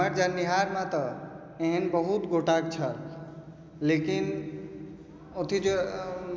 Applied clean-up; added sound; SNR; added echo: none; none; none; none.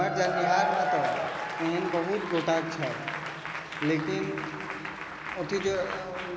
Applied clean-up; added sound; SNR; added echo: none; Applause / Crowd / Cheering; 2 dB; none.